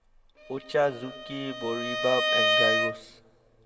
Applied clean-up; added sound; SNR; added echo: none; Bowed string instrument; -2 dB; reverberation time 2.2 s.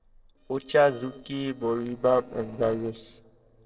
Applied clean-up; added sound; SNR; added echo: neural separator model SepFormer DNS4.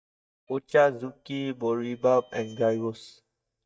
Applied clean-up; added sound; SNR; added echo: neural mask model DeepFilterNet 3.